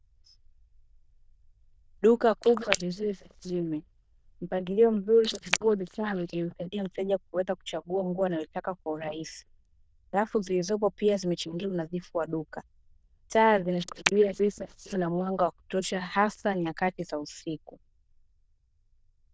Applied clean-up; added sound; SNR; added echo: neural diffusion model UNIVERSE++.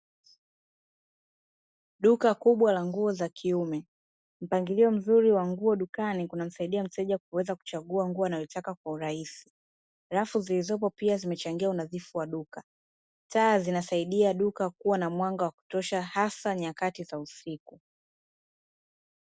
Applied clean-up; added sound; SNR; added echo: none; none; none; none.